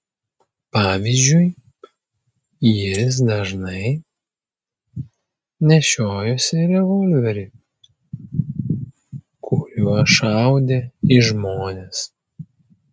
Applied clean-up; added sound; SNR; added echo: neural mask model RNNoise.